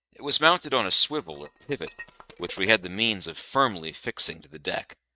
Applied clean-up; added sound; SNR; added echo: neural mask model RNNoise.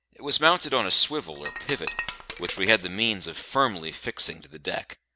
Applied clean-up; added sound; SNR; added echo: none; Shatter; 12 dB; none.